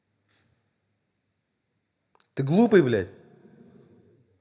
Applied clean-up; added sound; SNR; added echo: none; none; none; reverberation time 1.3 s.